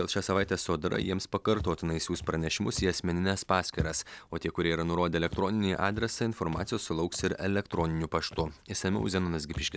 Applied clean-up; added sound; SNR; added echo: none; Walk, footsteps; 14 dB; none.